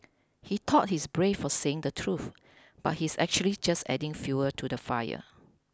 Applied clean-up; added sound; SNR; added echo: none; none; none; none.